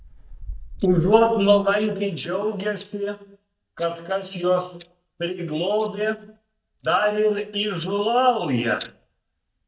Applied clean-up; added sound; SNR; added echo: neural mask model DeepFilterNet 3.